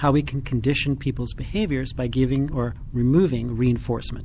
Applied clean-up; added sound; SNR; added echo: none; none; none; none.